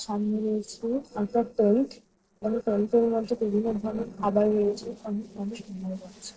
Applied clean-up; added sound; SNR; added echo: neural separator model SepFormer DNS4.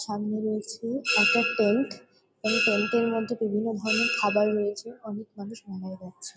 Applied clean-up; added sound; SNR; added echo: none; none; none; none.